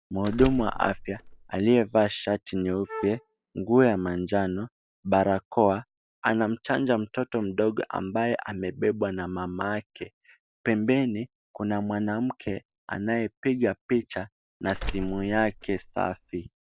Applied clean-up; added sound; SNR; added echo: none; Wind instrument, woodwind instrument + Door; 10 dB; none.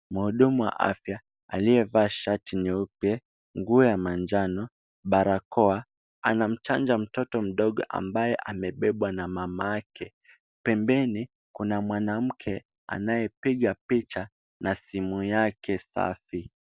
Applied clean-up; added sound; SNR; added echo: none; none; none; none.